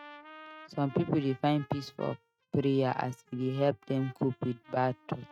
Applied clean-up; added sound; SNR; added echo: neural mask model RNNoise.